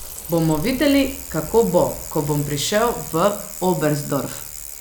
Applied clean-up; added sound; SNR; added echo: none; Bicycle; 12 dB; none.